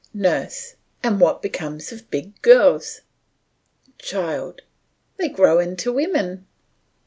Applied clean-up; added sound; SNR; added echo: none; none; none; none.